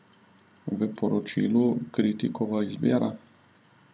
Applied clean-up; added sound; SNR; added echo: none; none; none; none.